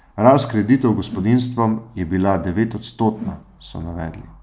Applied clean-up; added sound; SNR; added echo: none; Whoosh, swoosh, swish; 17 dB; none.